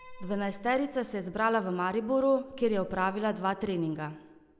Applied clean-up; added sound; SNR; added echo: none; Piano; 17 dB; none.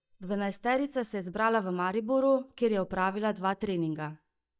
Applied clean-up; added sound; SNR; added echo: neural mask model DeepFilterNet 3.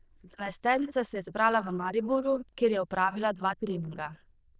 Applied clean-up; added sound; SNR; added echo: neural diffusion model UNIVERSE++.